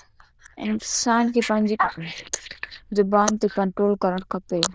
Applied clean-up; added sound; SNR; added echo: neural diffusion model UNIVERSE++.